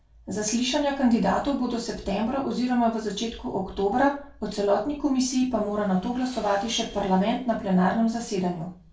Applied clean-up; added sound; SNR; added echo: none; none; none; reverberation time 0.2 s.